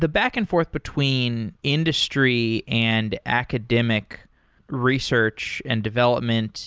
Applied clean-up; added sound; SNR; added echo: none; none; none; none.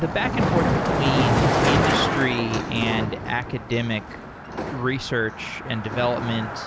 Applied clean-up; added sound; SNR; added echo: none; Car passing by; -2 dB; none.